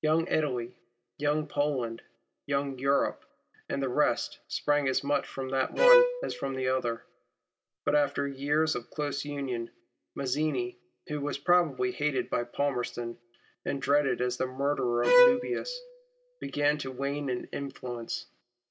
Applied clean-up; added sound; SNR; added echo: none; Bowed string instrument; -2 dB; none.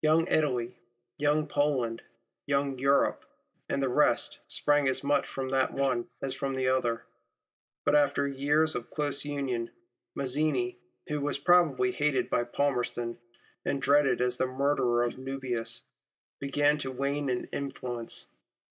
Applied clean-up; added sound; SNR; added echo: neural mask model Resemble Enhance denoiser.